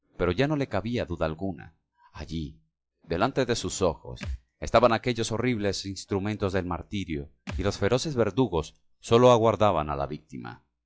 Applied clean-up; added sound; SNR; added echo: classical method log-MMSE.